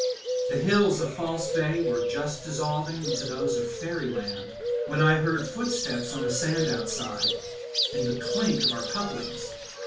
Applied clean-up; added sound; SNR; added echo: none; Bird; 1 dB; reverberation time 0.3 s.